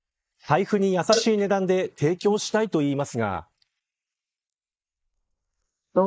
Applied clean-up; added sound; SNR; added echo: neural mask model Resemble Enhance denoiser.